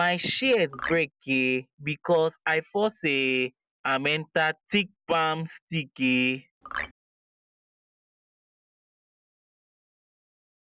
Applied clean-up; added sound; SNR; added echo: none; Marimba, xylophone; 5 dB; none.